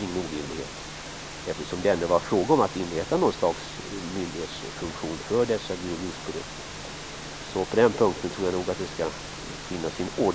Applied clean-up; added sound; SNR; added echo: none; Water; 11 dB; none.